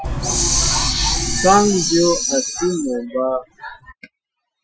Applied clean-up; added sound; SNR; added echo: classical method Wiener filter.